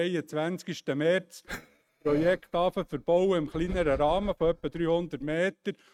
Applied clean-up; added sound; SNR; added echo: neural mask model RNNoise.